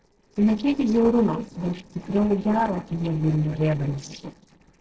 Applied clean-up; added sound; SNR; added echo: neural separator model SepFormer DNS4.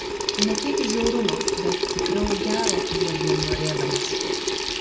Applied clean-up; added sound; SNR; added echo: none; Sink (filling or washing) / Water tap, faucet; -4 dB; reverberation time 1.6 s.